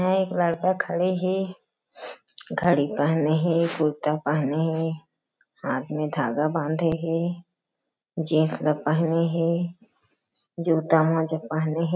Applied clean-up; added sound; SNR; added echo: none; none; none; none.